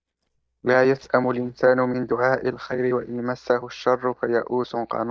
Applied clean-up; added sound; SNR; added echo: neural mask model DeepFilterNet 3.